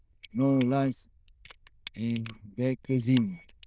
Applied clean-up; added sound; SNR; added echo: neural diffusion model UNIVERSE++.